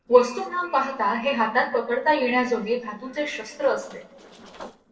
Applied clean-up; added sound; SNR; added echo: neural separator model SepFormer DNS4.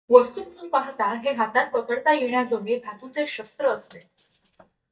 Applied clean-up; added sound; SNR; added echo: neural mask model DeepFilterNet 3.